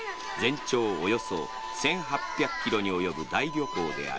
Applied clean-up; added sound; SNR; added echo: none; Harmonica; 9 dB; none.